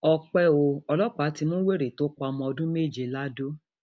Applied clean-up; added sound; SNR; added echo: none; none; none; none.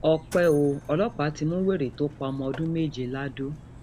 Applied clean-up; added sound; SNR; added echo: none; Mechanisms; 17 dB; none.